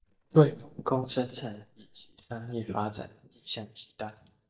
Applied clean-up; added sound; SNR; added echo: neural mask model DeepFilterNet 3.